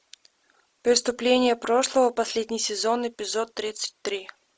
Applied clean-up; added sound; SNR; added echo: none; none; none; none.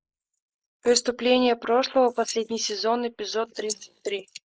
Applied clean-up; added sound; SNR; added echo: neural mask model Resemble Enhance denoiser.